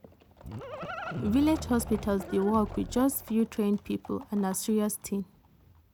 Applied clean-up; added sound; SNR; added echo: none; Livestock, farm animals, working animals; 12 dB; none.